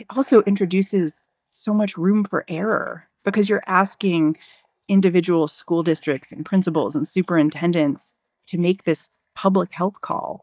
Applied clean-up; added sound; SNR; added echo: neural mask model DeepFilterNet 3.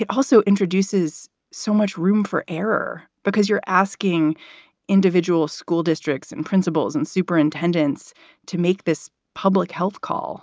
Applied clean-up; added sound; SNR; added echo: none; none; none; none.